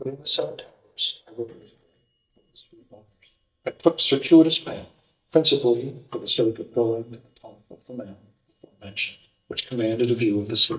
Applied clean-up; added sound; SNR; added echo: neural mask model DeepFilterNet 3.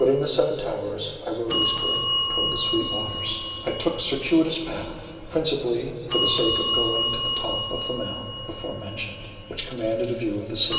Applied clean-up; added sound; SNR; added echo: none; Bell; 3 dB; reverberation time 2.4 s.